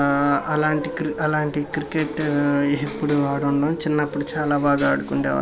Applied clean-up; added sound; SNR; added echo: none; Electric guitar; 17 dB; none.